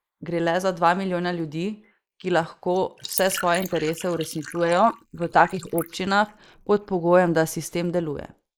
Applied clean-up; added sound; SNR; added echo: neural mask model Resemble Enhance denoiser.